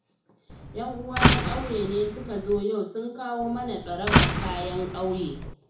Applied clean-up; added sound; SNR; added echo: none; Slam; -4 dB; reverberation time 0.7 s.